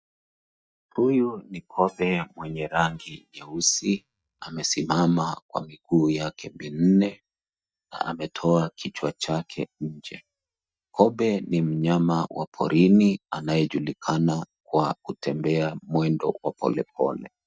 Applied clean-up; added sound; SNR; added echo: neural mask model DeepFilterNet 3.